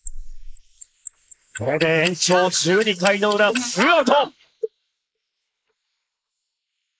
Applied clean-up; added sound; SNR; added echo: neural mask model Resemble Enhance denoiser.